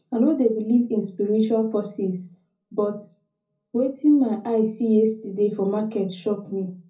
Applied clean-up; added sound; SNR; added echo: none; none; none; reverberation time 0.4 s.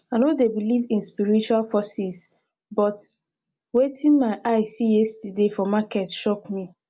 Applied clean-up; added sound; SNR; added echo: none; none; none; none.